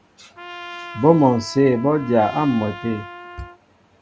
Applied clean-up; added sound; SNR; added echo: none; Trumpet; 16 dB; none.